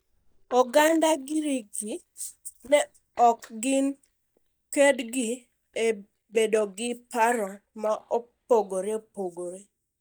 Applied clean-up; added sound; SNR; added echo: neural mask model DeepFilterNet 3.